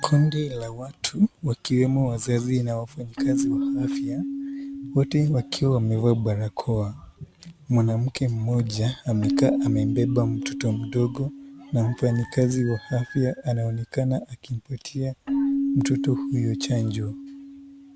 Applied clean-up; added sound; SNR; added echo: none; Keyboard (musical); 6 dB; none.